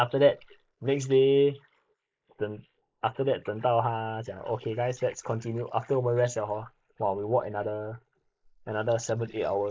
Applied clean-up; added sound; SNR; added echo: neural mask model Resemble Enhance denoiser.